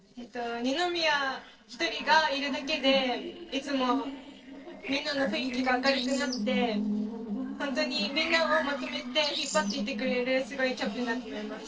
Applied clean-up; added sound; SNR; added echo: neural separator model SepFormer DNS4.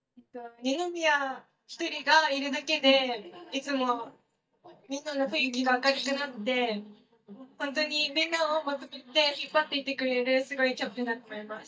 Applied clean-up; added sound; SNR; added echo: neural mask model DeepFilterNet 3.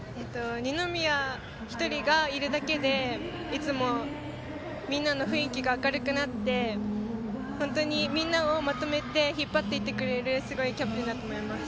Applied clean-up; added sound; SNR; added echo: none; none; none; none.